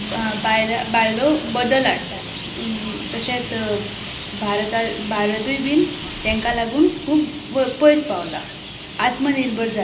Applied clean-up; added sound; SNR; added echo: none; Traffic noise, roadway noise; 11 dB; reverberation time 0.5 s.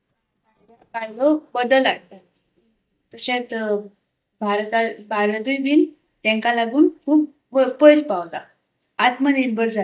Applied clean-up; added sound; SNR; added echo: neural mask model DeepFilterNet 3.